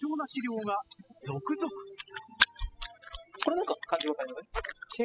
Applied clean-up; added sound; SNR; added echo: classical method spectral subtraction.